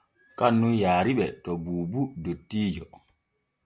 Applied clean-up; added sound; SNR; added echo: none; none; none; none.